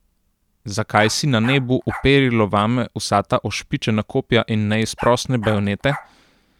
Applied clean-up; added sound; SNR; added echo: none; Bark; 15 dB; none.